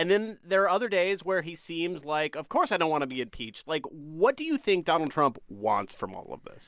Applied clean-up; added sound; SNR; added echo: none; none; none; none.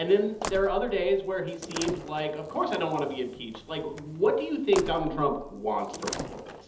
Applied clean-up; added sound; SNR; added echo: none; Slam; 12 dB; reverberation time 1.2 s.